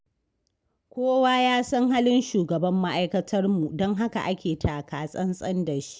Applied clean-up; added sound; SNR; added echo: none; none; none; none.